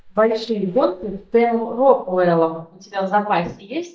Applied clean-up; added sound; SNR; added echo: neural mask model DeepFilterNet 3.